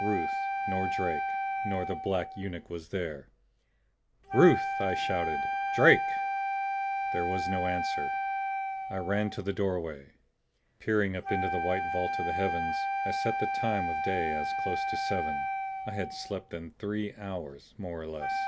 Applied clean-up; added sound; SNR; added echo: none; Wind instrument, woodwind instrument; 1 dB; none.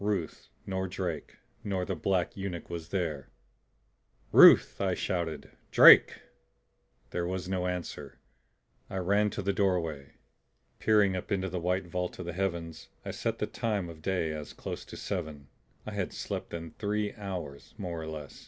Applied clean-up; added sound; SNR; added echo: none; none; none; none.